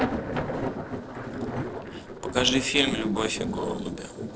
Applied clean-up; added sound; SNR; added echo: neural separator model SepFormer DNS4.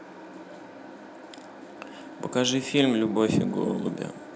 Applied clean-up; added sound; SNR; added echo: none; none; none; none.